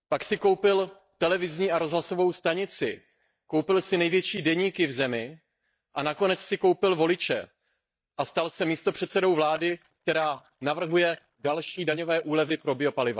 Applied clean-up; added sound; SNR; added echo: neural mask model DeepFilterNet 3.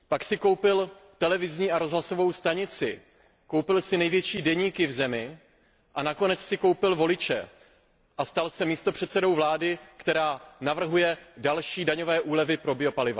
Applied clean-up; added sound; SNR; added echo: none; none; none; none.